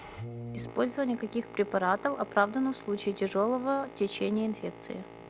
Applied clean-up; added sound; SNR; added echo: none; Boat, Water vehicle; 14 dB; none.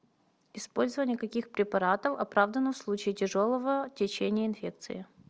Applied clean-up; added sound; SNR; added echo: none; none; none; none.